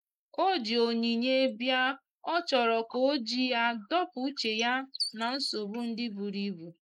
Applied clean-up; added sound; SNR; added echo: neural mask model Resemble Enhance denoiser.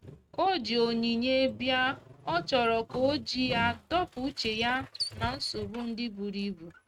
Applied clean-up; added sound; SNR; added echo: neural mask model RNNoise.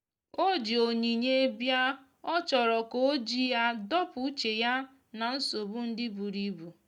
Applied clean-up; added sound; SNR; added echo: none; none; none; none.